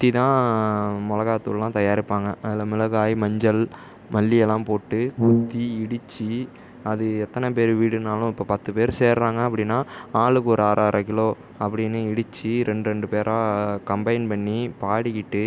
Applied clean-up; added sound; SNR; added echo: none; Brass instrument; -1 dB; none.